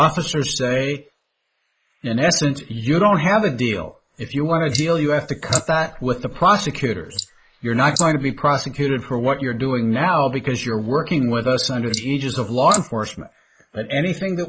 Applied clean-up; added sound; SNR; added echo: neural mask model Resemble Enhance denoiser.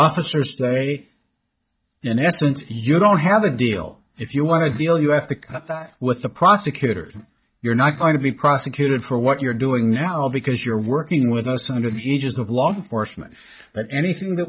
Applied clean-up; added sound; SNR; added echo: neural mask model DeepFilterNet 3.